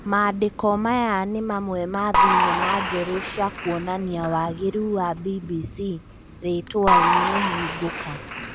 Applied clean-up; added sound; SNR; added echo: none; Applause / Crowd; 1 dB; none.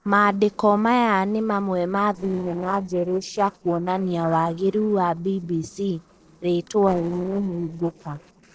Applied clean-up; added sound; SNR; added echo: neural separator model SepFormer DNS4.